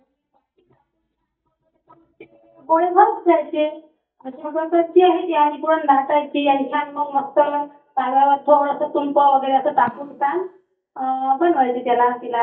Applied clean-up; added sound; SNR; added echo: neural mask model DeepFilterNet 3.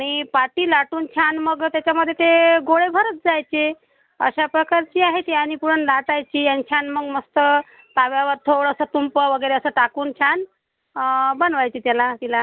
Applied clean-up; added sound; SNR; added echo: none; none; none; none.